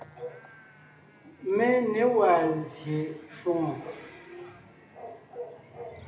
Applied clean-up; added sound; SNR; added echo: none; Bark / Chatter / Chirp, tweet / Livestock, farm animals, working animals; 18 dB; reverberation time 0.8 s.